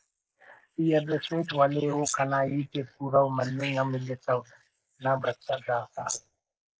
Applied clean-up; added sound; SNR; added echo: neural mask model Resemble Enhance denoiser.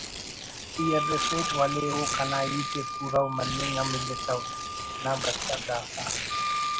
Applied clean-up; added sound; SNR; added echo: none; Wind instrument, woodwind instrument + Tearing; 0 dB; none.